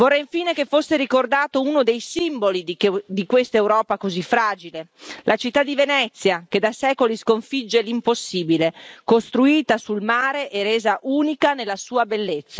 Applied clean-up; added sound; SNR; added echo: none; none; none; none.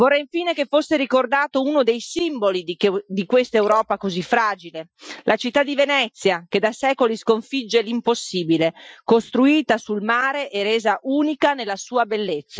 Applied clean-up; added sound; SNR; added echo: classical method Wiener filter.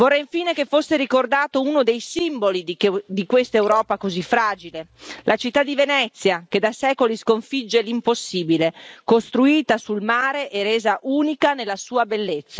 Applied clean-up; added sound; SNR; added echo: none; Liquid; 19 dB; none.